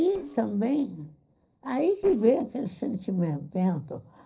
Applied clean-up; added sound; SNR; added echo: neural separator model SepFormer DNS4.